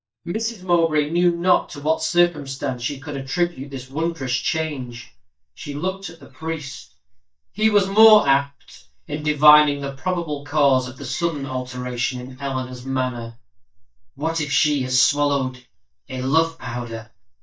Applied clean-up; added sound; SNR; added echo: neural mask model DeepFilterNet 3.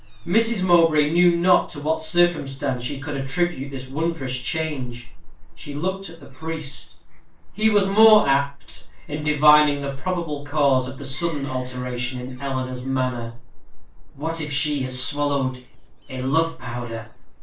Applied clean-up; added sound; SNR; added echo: neural separator model SepFormer DNS4.